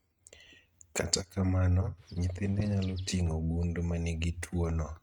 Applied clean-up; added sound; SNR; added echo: neural mask model RNNoise.